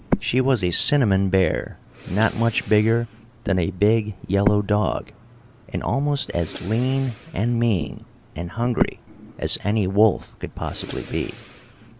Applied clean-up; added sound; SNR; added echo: none; Breathing; 11 dB; none.